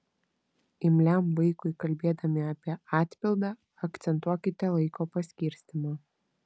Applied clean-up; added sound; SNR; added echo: none; none; none; none.